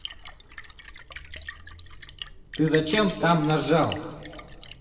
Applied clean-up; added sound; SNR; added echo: none; Splash, splatter; 13 dB; reverberation time 2.3 s.